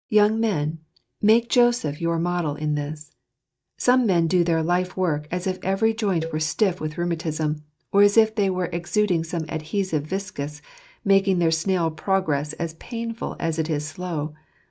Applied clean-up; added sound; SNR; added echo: neural mask model DeepFilterNet 3.